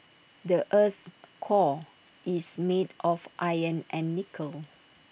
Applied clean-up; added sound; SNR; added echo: none; none; none; none.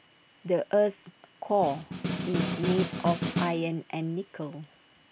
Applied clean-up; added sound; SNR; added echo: none; Snare drum; 1 dB; none.